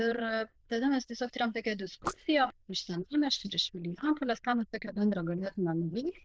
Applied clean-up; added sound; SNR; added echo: neural diffusion model UNIVERSE++.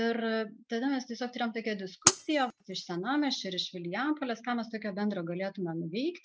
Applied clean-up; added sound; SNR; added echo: neural mask model RNNoise.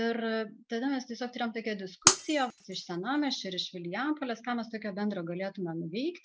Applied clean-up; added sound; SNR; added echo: none; Shatter; -3 dB; none.